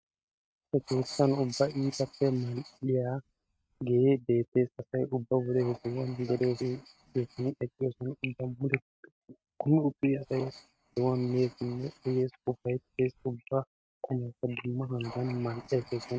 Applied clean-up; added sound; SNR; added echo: neural mask model RNNoise.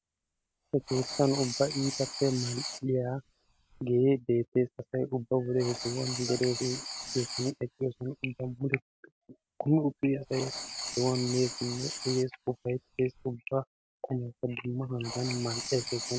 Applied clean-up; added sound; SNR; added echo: none; Writing; 10 dB; none.